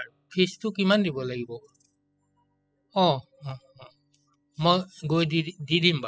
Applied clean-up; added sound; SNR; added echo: classical method spectral subtraction.